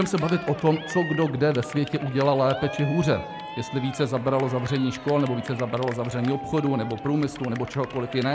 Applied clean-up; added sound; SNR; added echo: none; Cheering; 13 dB; none.